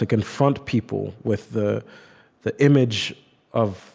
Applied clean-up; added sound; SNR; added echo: none; none; none; none.